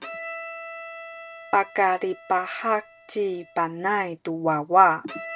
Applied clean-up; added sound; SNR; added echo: none; Bowed string instrument; 16 dB; none.